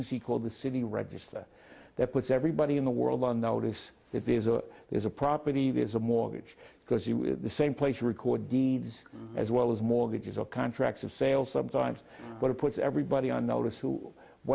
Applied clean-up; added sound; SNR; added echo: none; none; none; none.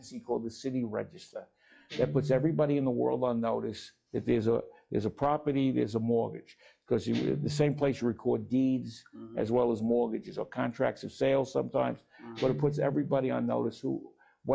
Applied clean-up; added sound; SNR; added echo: classical method log-MMSE.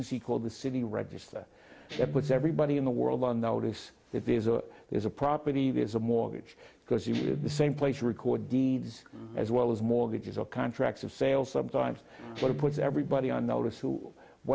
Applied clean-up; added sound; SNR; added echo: none; Guitar; 14 dB; none.